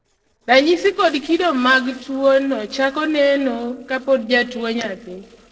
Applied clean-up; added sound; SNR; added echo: neural separator model SepFormer DNS4.